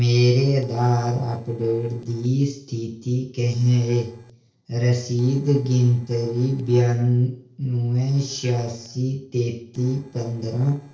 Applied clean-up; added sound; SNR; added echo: neural separator model SepFormer DNS4.